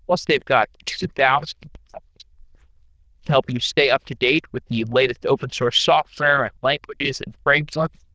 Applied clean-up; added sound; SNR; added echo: neural diffusion model UNIVERSE++.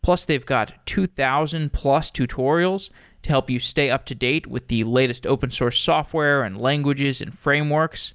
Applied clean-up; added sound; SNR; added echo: none; none; none; none.